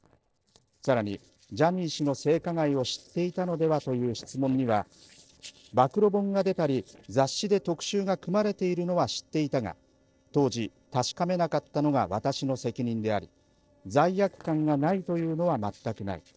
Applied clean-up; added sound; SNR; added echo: neural separator model SepFormer DNS4.